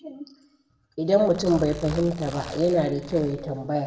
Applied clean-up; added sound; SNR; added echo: none; Zipper (clothing); 15 dB; reverberation time 0.7 s.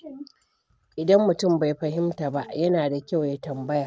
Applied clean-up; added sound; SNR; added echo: none; none; none; none.